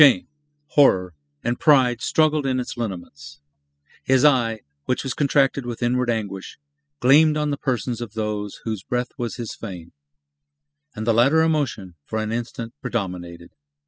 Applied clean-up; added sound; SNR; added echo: classical method spectral subtraction.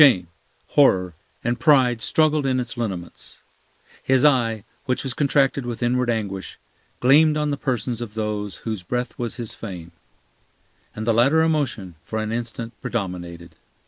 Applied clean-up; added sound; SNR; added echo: neural mask model Resemble Enhance denoiser.